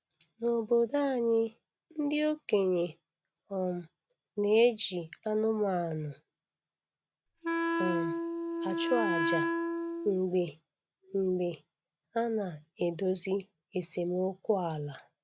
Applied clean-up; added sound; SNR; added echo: none; Wind instrument, woodwind instrument; 0 dB; none.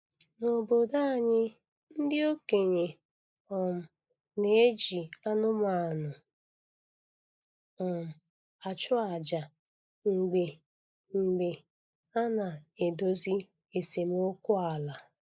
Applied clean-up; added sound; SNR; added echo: neural mask model Resemble Enhance denoiser.